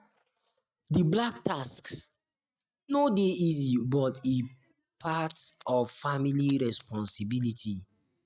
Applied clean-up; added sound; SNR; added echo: neural mask model RNNoise.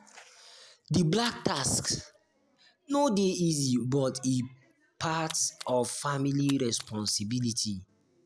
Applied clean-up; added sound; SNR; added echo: none; Splash, splatter; 17 dB; none.